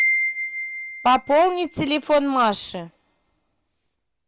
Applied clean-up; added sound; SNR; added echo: none; Wind chime; 7 dB; none.